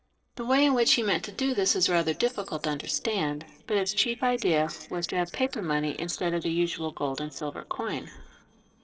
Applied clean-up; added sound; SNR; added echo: neural separator model SepFormer DNS4.